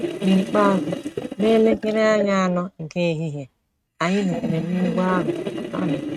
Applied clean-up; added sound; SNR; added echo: neural mask model RNNoise.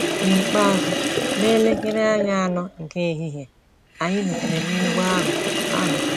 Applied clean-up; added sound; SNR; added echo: none; Sink (filling or washing); 2 dB; none.